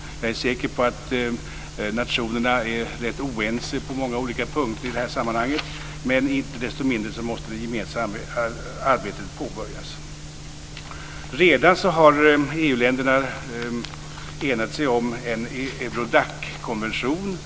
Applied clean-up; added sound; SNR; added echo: none; none; none; none.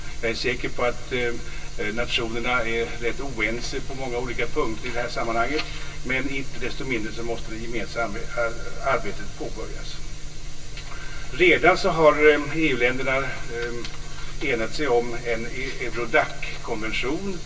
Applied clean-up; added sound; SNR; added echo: none; none; none; reverberation time 0.1 s.